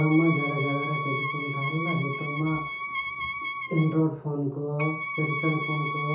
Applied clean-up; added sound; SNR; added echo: none; Wind instrument, woodwind instrument; 4 dB; reverberation time 0.6 s.